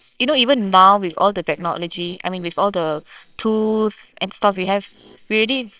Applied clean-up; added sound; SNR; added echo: neural separator model SepFormer WHAMR!.